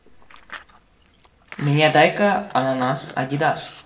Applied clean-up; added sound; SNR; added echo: none; Chewing, mastication; 20 dB; reverberation time 1.0 s.